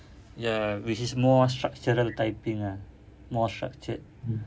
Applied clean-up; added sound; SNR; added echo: none; none; none; none.